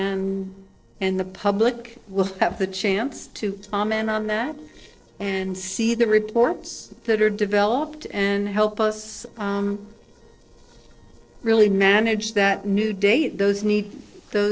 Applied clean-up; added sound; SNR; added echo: neural separator model SepFormer DNS4.